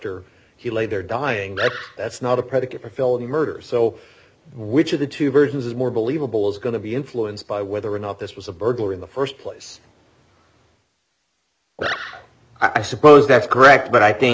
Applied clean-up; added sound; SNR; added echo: none; Animal; 10 dB; none.